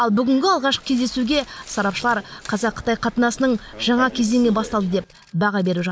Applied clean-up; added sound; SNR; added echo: none; none; none; none.